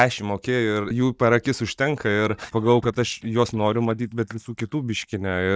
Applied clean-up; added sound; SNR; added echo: neural mask model DeepFilterNet 3.